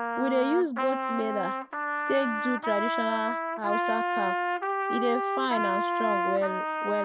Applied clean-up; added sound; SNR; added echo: none; Trumpet; -1 dB; none.